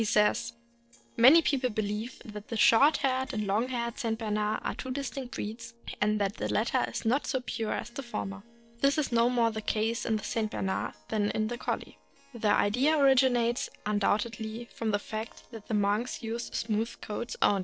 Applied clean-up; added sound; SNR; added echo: neural separator model SepFormer DNS4.